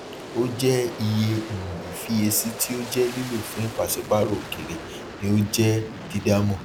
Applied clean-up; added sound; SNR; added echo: none; Aircraft; 11 dB; none.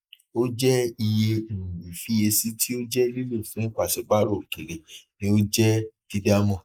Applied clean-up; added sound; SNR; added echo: neural mask model Resemble Enhance denoiser.